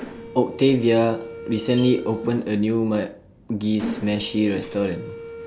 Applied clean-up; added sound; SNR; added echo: none; Mechanisms; 13 dB; none.